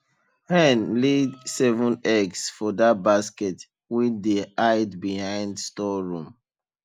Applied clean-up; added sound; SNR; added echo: none; none; none; none.